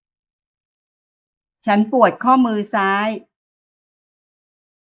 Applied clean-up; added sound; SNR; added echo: neural mask model Resemble Enhance denoiser.